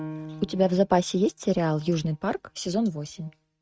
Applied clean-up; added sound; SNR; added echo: neural mask model RNNoise.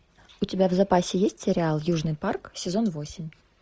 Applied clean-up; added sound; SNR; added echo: none; none; none; none.